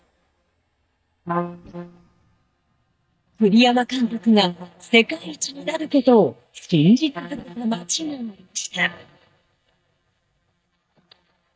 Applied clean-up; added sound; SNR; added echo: neural mask model DeepFilterNet 3.